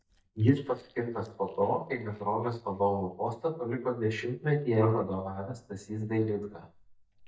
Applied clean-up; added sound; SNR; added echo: neural mask model DeepFilterNet 3.